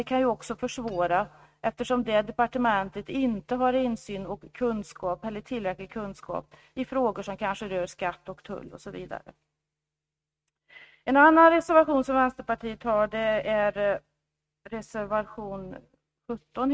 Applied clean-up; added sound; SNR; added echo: neural mask model RNNoise.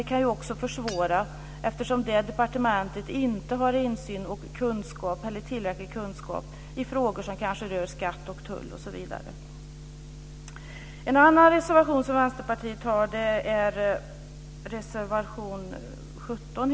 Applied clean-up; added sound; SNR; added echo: none; Shatter / Hammer; 19 dB; none.